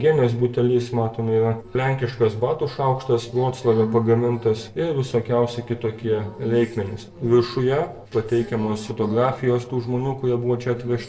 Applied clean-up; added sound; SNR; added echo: neural separator model SepFormer DNS4.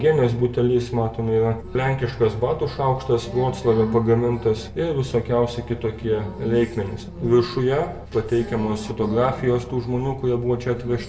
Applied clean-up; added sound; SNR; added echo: none; Musical instrument; 19 dB; reverberation time 0.2 s.